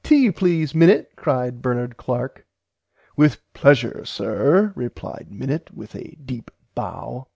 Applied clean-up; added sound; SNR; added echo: none; none; none; none.